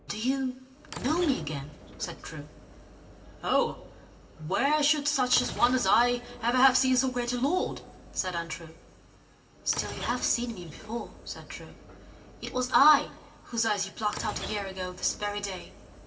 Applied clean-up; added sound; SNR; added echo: none; Sliding door / Train; 15 dB; reverberation time 1.3 s.